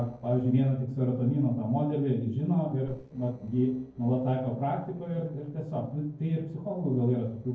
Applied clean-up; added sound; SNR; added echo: neural separator model SepFormer DNS4.